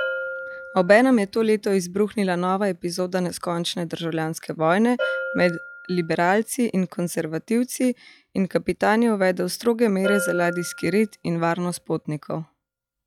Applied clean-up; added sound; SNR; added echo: classical method log-MMSE.